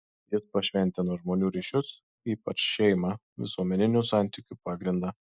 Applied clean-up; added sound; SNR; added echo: neural mask model Resemble Enhance denoiser.